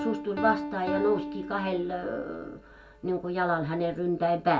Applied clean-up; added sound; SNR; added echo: none; Piano; 9 dB; reverberation time 0.2 s.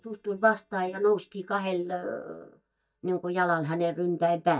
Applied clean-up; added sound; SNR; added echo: neural mask model DeepFilterNet 3.